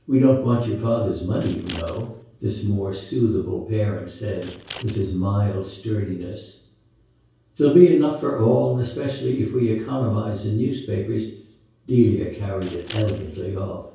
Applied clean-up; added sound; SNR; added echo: none; Scissors; 18 dB; reverberation time 0.6 s.